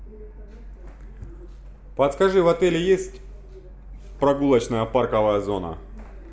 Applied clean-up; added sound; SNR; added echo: none; none; none; none.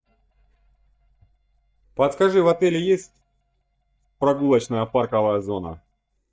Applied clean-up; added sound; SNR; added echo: neural mask model DeepFilterNet 3.